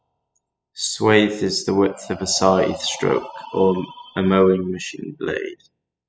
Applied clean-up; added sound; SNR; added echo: classical method spectral subtraction.